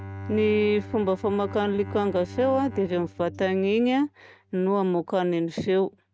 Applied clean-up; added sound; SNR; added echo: neural mask model RNNoise.